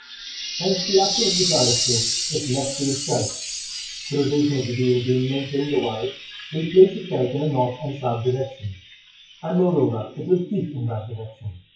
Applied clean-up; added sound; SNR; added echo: classical method WPE with log-MMSE.